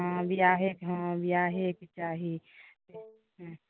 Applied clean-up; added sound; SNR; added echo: none; Wind instrument, woodwind instrument; 19 dB; none.